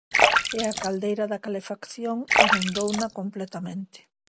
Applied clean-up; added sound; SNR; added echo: none; Splash, splatter; -4 dB; none.